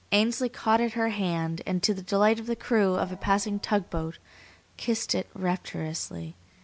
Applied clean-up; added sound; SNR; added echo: none; Gong; 19 dB; none.